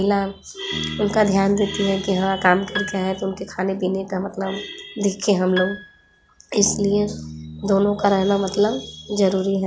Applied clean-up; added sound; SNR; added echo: none; Piano + Bass guitar; 14 dB; none.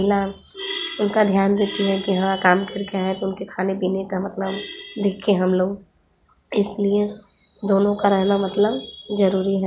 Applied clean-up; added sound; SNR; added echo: none; none; none; none.